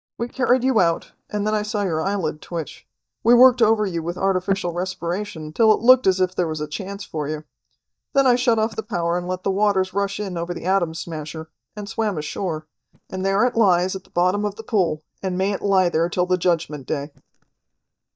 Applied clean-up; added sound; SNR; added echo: neural mask model DeepFilterNet 3.